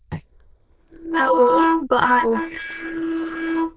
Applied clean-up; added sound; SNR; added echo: neural diffusion model UNIVERSE++.